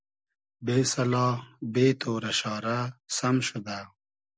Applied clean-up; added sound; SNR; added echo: none; none; none; none.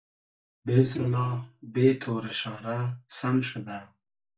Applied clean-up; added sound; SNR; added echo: neural mask model DeepFilterNet 3.